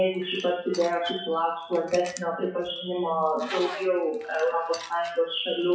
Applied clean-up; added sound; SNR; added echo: classical method WPE with log-MMSE.